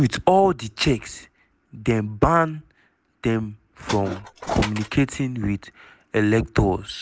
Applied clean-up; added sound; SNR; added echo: none; Tools; 10 dB; none.